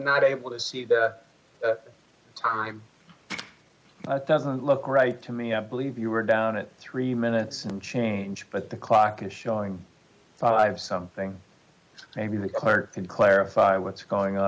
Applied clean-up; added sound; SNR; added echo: none; none; none; none.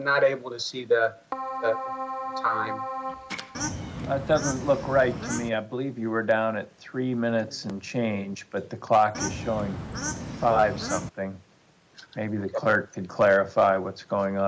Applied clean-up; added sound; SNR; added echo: none; Bird / Fowl + Keyboard (musical); 6 dB; none.